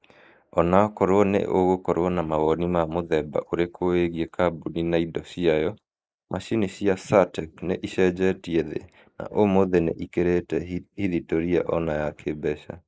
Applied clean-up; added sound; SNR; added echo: neural mask model Resemble Enhance denoiser.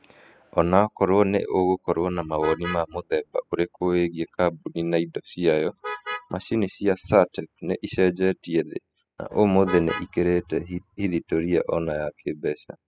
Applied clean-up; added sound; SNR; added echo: classical method spectral subtraction.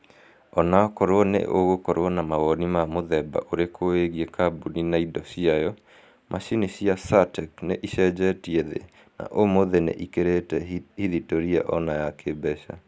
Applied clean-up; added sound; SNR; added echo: none; none; none; none.